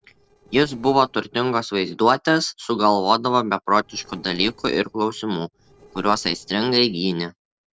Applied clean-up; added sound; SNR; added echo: neural separator model SepFormer DNS4.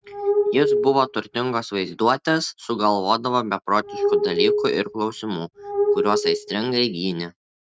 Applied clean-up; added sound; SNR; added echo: neural mask model RNNoise.